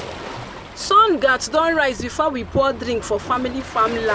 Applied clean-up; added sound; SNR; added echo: none; Waves, surf; 14 dB; none.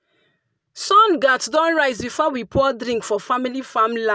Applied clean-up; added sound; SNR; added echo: none; none; none; none.